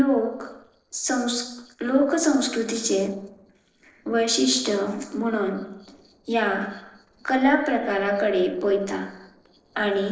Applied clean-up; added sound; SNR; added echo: neural separator model SepFormer DNS4.